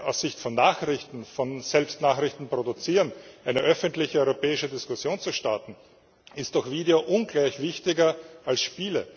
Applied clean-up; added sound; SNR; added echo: none; none; none; none.